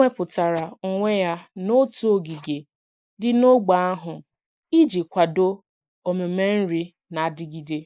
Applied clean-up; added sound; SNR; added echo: neural mask model Resemble Enhance denoiser.